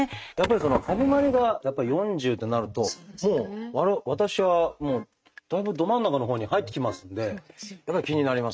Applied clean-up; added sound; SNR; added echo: neural mask model RNNoise.